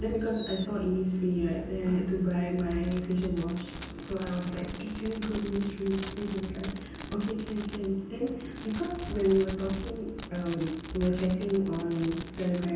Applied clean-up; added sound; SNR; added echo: none; Fireworks; 15 dB; reverberation time 0.9 s.